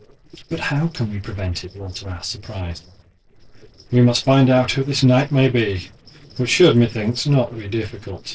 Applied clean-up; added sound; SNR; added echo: neural separator model SepFormer DNS4.